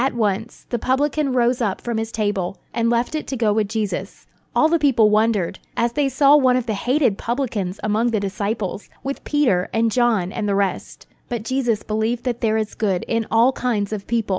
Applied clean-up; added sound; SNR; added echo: none; none; none; none.